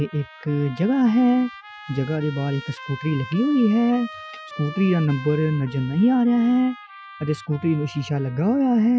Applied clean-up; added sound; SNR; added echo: classical method Wiener filter.